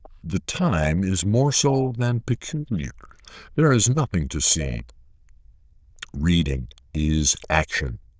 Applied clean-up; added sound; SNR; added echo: neural diffusion model UNIVERSE++.